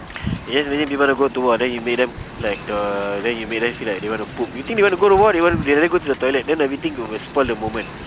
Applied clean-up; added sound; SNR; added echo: none; Wind; 13 dB; none.